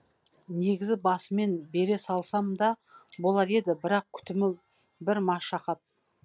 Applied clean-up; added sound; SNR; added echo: none; none; none; none.